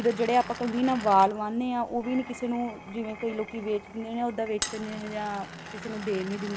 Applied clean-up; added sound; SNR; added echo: none; Glass; 12 dB; none.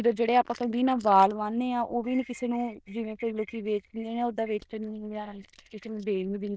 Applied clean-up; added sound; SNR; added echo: neural diffusion model UNIVERSE++.